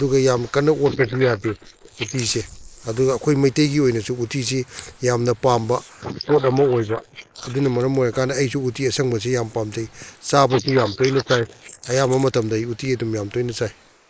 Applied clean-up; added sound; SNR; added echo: neural mask model Resemble Enhance denoiser.